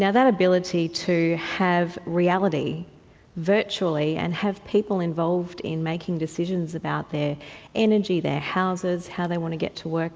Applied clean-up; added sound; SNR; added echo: none; none; none; none.